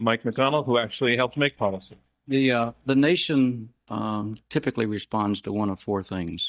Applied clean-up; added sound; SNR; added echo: neural mask model DeepFilterNet 3.